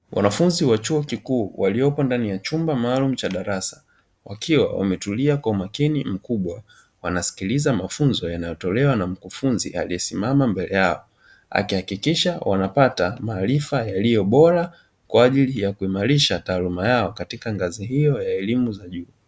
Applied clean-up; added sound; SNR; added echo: none; none; none; none.